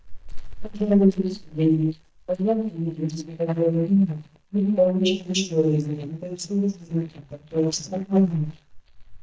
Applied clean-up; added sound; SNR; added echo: neural mask model DeepFilterNet 3.